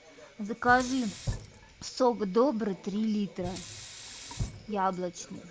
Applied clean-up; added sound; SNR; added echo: none; Sink (filling or washing); 12 dB; none.